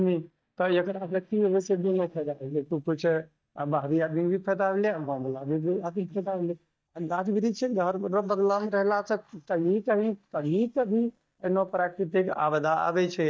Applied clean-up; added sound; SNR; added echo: neural mask model DeepFilterNet 3.